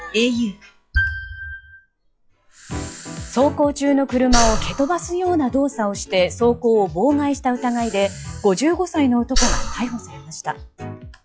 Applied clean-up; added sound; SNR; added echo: classical method log-MMSE.